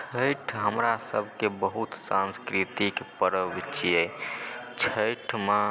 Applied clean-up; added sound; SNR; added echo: none; none; none; none.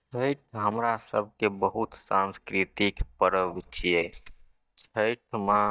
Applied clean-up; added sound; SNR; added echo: neural mask model DeepFilterNet 3.